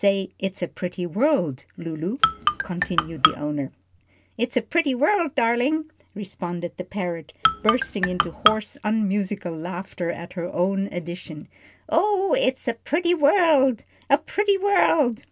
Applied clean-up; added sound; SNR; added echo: none; Marimba, xylophone; -1 dB; none.